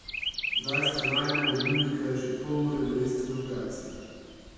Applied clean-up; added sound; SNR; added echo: none; Chirp, tweet; 3 dB; reverberation time 2.1 s.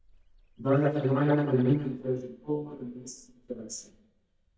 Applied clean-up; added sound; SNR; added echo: neural mask model DeepFilterNet 3.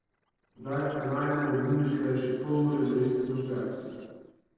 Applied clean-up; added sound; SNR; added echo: neural separator model SepFormer DNS4.